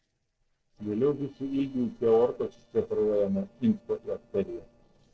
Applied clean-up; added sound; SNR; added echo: neural separator model SepFormer DNS4.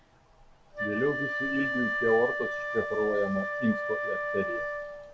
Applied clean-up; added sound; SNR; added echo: none; Wind instrument, woodwind instrument; 2 dB; none.